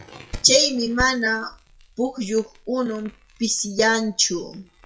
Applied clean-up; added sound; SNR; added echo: classical method WPE with log-MMSE.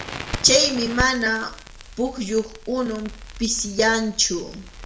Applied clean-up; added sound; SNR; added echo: none; Crackle; 12 dB; reverberation time 0.4 s.